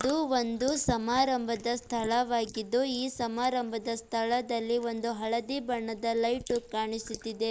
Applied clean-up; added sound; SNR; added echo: neural mask model Resemble Enhance denoiser.